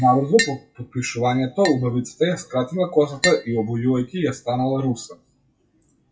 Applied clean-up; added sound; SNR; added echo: classical method WPE with log-MMSE.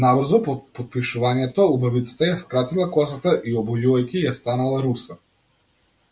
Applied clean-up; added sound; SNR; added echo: none; none; none; none.